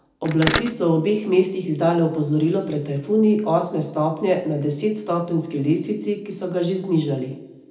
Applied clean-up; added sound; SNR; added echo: none; Mechanisms; 3 dB; reverberation time 0.4 s.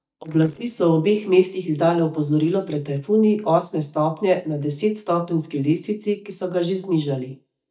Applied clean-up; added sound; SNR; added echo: neural mask model DeepFilterNet 3.